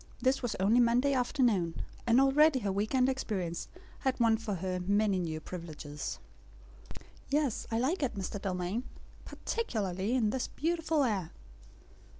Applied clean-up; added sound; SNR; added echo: none; none; none; none.